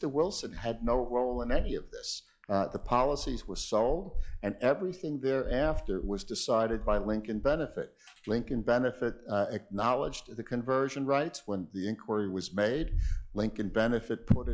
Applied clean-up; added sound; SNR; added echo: classical method log-MMSE.